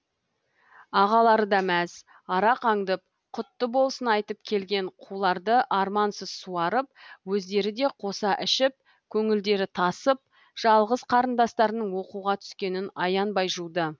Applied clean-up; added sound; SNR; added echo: none; none; none; none.